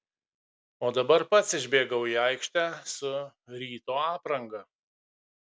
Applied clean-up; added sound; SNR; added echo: none; none; none; none.